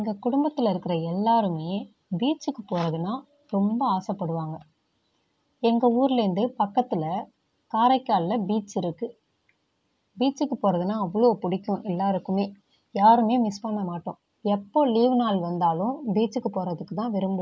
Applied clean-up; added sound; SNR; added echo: none; none; none; none.